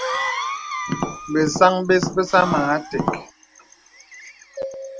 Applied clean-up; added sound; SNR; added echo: none; Cough + Tap; 6 dB; none.